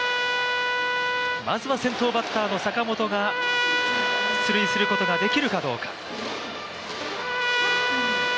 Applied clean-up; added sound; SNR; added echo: none; Trumpet; -1 dB; none.